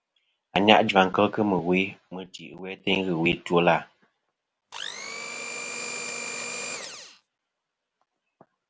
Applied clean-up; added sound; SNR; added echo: none; Domestic sounds, home sounds; 8 dB; none.